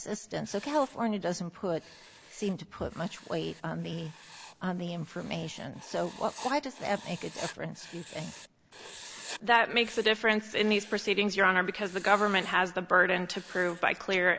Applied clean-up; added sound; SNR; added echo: none; Writing; 19 dB; none.